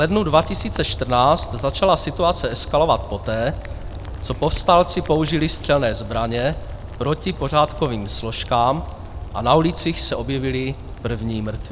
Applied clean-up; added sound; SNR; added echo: none; Rain; 10 dB; none.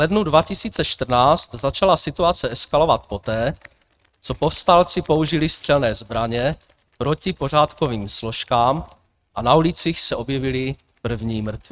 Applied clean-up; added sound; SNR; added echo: neural mask model RNNoise.